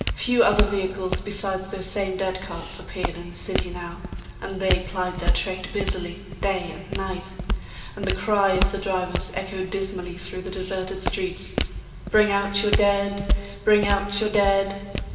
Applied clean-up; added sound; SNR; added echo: none; Walk, footsteps; 4 dB; reverberation time 2.9 s.